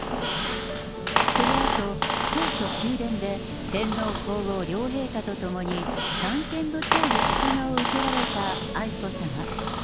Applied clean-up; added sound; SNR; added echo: none; Squeak; -2 dB; none.